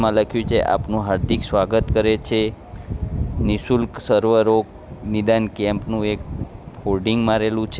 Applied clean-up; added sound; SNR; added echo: none; none; none; none.